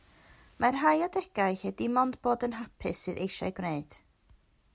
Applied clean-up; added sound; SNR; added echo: none; none; none; none.